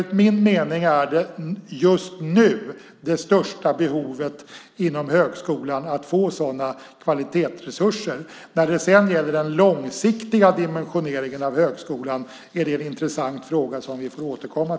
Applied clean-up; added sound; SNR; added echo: none; none; none; none.